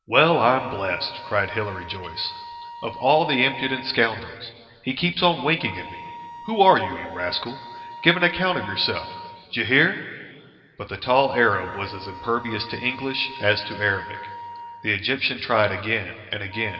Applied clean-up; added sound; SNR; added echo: none; Wind instrument, woodwind instrument; 16 dB; reverberation time 1.9 s.